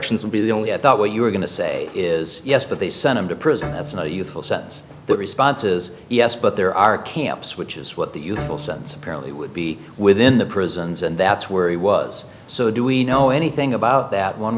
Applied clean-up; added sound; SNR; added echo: none; Bowed string instrument; 19 dB; none.